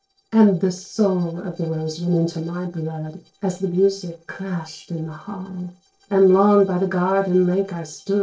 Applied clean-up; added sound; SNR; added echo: neural separator model SepFormer DNS4.